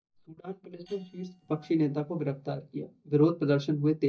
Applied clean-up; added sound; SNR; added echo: neural mask model DeepFilterNet 3.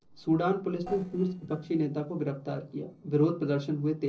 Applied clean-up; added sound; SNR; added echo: neural separator model SepFormer DNS4.